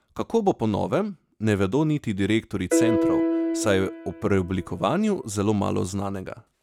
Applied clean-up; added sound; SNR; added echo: none; Piano; 2 dB; none.